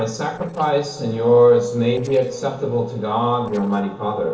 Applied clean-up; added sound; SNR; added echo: neural separator model SepFormer DNS4.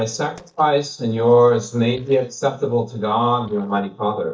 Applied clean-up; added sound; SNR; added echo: neural mask model DeepFilterNet 3.